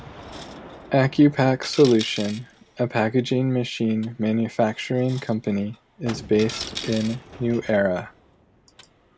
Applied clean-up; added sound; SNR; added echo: none; Gunshot, gunfire + Coin (dropping); 17 dB; none.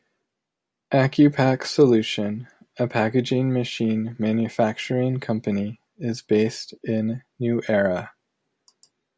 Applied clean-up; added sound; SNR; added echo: none; none; none; none.